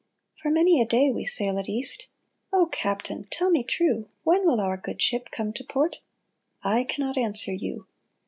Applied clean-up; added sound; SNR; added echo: none; none; none; none.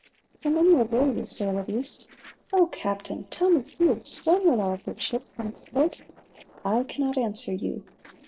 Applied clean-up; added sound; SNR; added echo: neural separator model SepFormer DNS4.